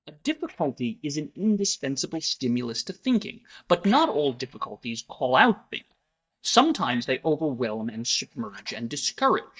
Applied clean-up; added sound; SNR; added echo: neural mask model DeepFilterNet 3.